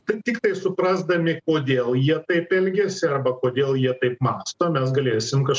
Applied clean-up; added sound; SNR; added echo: none; none; none; none.